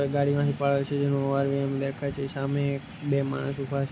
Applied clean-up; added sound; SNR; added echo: none; none; none; none.